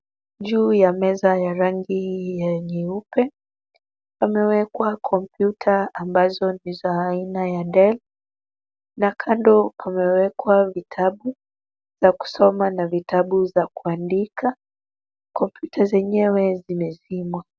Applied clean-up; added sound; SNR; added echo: none; none; none; none.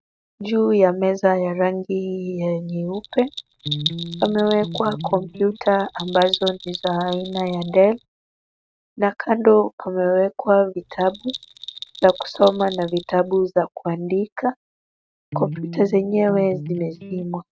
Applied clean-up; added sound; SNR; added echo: neural mask model RNNoise.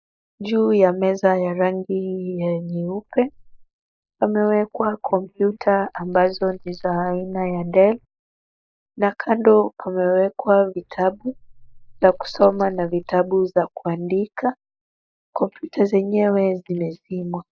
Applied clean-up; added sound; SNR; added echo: neural mask model Resemble Enhance denoiser.